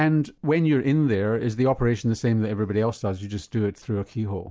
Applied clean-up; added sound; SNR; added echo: neural mask model Resemble Enhance denoiser.